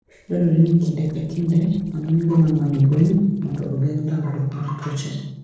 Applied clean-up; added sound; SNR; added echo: neural separator model SepFormer DNS4.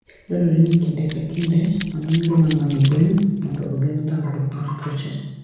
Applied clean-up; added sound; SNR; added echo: none; Run; 16 dB; reverberation time 0.9 s.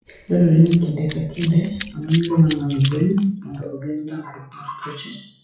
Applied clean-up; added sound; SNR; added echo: classical method WPE with log-MMSE.